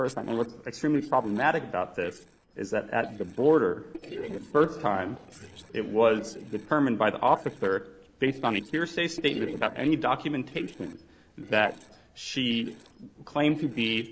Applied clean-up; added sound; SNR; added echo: neural separator model SepFormer DNS4.